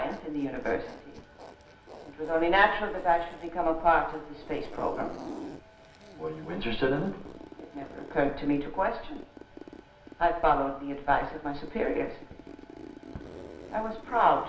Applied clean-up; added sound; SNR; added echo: none; Zipper (clothing); 17 dB; reverberation time 0.7 s.